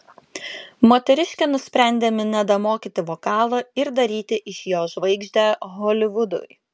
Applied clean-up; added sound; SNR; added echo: none; none; none; none.